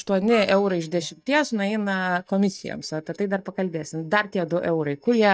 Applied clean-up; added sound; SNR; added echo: neural mask model DeepFilterNet 3.